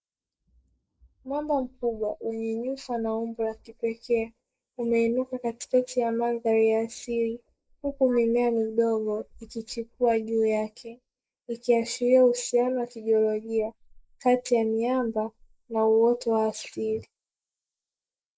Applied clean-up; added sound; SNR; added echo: neural mask model Resemble Enhance denoiser.